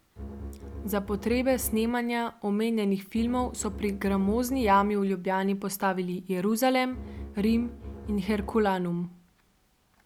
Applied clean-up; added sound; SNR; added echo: none; Bowed string instrument; 12 dB; none.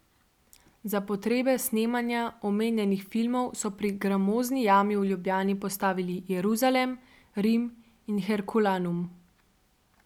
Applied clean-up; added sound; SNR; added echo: none; none; none; none.